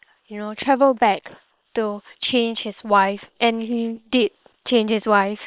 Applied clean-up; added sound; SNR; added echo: neural separator model SepFormer WHAM!.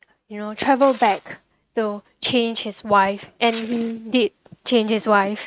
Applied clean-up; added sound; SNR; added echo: neural mask model RNNoise.